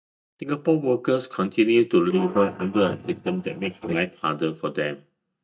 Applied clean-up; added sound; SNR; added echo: neural mask model DeepFilterNet 3.